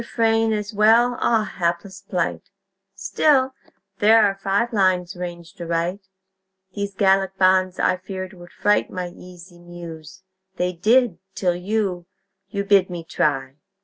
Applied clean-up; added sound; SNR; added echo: none; none; none; none.